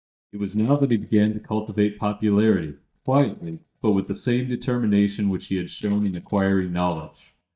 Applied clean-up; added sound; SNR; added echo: neural mask model DeepFilterNet 3.